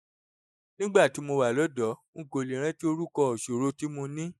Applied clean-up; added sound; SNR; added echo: neural mask model Resemble Enhance denoiser.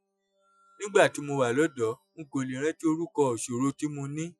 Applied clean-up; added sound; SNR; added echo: classical method Wiener filter.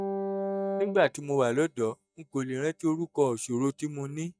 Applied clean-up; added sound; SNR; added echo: neural mask model DeepFilterNet 3.